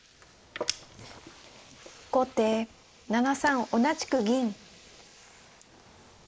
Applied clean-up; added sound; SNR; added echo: neural mask model Resemble Enhance denoiser.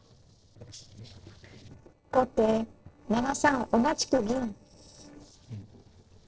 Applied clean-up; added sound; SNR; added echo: neural separator model SepFormer DNS4.